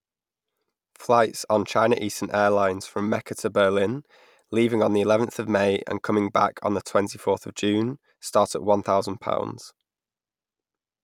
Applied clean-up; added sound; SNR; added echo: none; none; none; none.